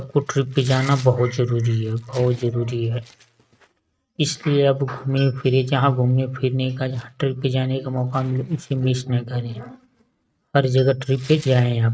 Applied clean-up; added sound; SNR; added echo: neural mask model RNNoise.